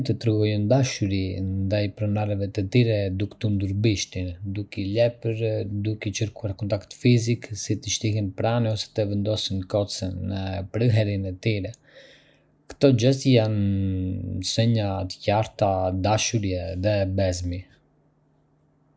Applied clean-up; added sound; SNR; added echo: none; none; none; none.